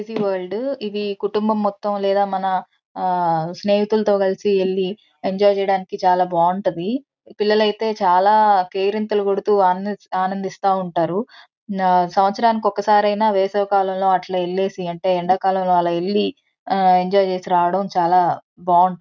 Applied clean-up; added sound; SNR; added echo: none; none; none; none.